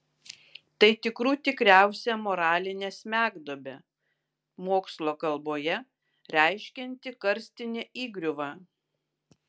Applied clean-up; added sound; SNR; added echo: none; none; none; none.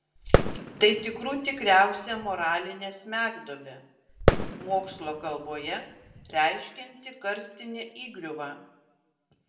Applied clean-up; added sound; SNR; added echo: none; Fireworks; -1 dB; reverberation time 0.6 s.